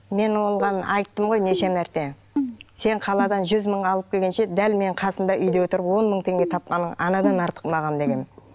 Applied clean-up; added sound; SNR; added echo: none; Keyboard (musical); 8 dB; none.